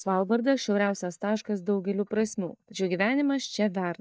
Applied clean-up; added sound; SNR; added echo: neural mask model DeepFilterNet 3.